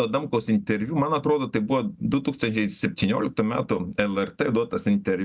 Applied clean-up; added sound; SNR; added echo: none; none; none; none.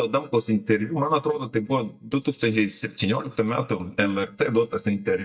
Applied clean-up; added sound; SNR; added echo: neural mask model DeepFilterNet 3.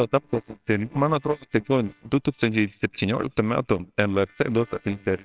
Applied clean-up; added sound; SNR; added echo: neural separator model SepFormer WHAMR!.